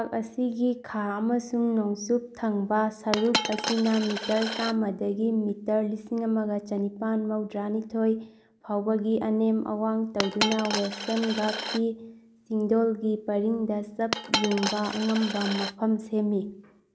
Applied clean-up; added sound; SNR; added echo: none; Coin (dropping); 8 dB; none.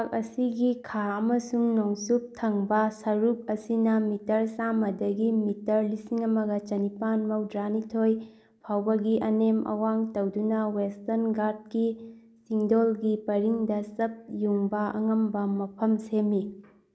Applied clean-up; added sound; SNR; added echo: none; none; none; none.